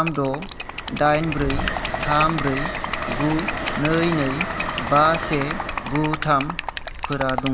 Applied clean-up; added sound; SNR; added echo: none; Train + Liquid; 4 dB; none.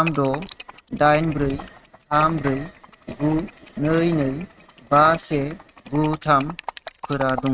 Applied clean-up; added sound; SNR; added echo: neural mask model RNNoise.